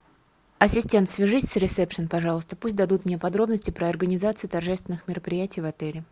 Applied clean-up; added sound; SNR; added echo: none; none; none; none.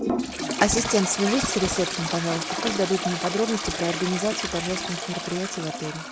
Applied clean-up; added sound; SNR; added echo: none; Toilet flush; 3 dB; none.